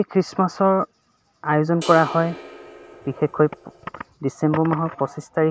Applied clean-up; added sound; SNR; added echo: none; Crash cymbal; 16 dB; none.